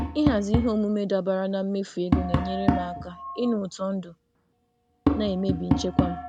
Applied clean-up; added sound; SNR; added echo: none; Tap; 1 dB; none.